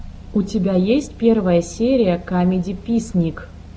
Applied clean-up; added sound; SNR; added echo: none; none; none; none.